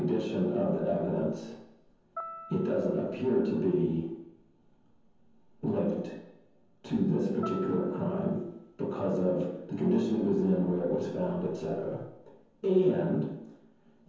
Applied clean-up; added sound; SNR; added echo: none; Piano; 16 dB; reverberation time 0.9 s.